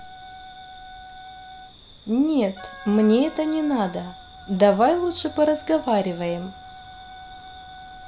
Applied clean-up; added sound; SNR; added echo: none; Wind instrument, woodwind instrument + Wind instrument, woodwind instrument; 19 dB; none.